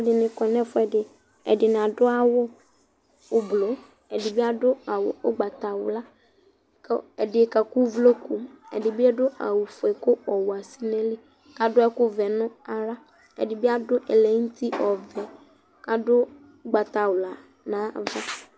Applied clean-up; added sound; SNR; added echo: none; none; none; none.